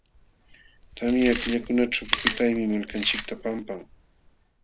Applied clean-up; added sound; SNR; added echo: none; Chewing, mastication; 6 dB; none.